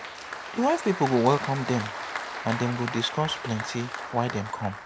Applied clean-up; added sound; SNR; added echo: none; Applause; 8 dB; none.